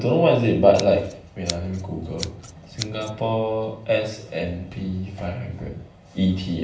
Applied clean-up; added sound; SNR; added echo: none; Scissors; 15 dB; reverberation time 0.6 s.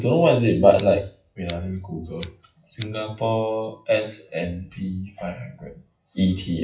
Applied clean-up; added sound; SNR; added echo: classical method WPE with log-MMSE.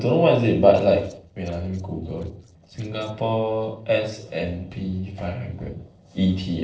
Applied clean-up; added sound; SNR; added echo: neural separator model SepFormer DNS4.